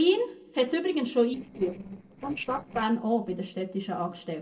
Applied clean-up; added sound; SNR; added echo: neural separator model SepFormer DNS4.